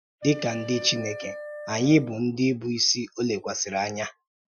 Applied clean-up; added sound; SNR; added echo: classical method Wiener filter.